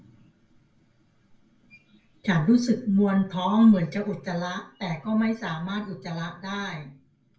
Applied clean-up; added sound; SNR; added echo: none; none; none; reverberation time 0.3 s.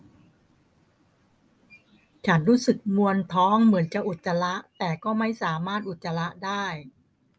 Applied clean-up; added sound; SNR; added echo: none; none; none; none.